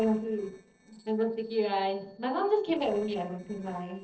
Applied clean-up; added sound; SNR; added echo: neural separator model SepFormer DNS4.